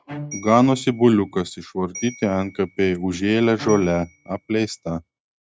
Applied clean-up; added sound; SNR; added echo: neural mask model RNNoise.